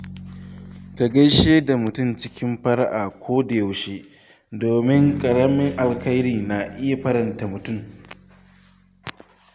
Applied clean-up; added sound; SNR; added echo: none; Bass guitar; 16 dB; none.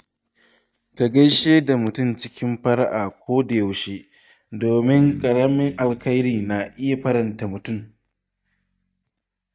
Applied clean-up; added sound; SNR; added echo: neural mask model DeepFilterNet 3.